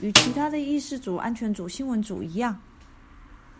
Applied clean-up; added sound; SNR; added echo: none; Snare drum; -3 dB; none.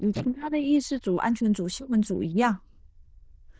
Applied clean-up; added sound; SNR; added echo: neural diffusion model UNIVERSE++.